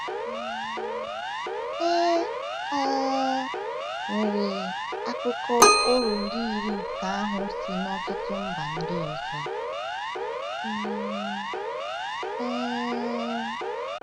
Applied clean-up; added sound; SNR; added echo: none; Keyboard (musical) + Siren; -1 dB; none.